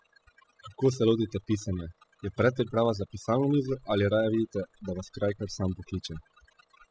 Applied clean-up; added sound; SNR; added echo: classical method spectral subtraction.